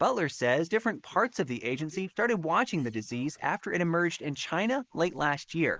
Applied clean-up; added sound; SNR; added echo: neural mask model Resemble Enhance denoiser.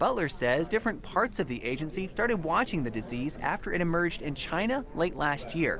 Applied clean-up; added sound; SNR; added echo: none; none; none; none.